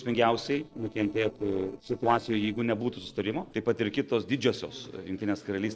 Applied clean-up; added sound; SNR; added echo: neural separator model SepFormer DNS4.